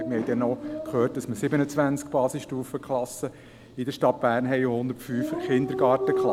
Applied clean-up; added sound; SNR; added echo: none; Dog; 8 dB; none.